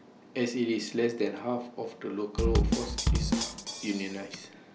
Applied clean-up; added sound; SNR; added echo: none; Bass drum / Snare drum; -4 dB; none.